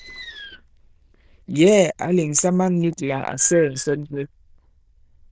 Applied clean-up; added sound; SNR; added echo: neural diffusion model UNIVERSE++.